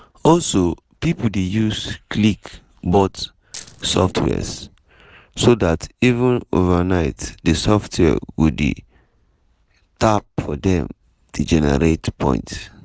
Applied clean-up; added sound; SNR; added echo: neural separator model SepFormer DNS4.